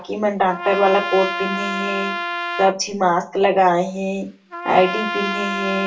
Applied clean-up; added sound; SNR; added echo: none; Trumpet; 7 dB; reverberation time 0.2 s.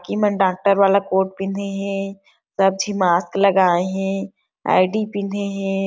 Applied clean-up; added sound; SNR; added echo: none; none; none; none.